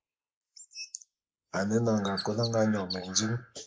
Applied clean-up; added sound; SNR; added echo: neural mask model Resemble Enhance denoiser.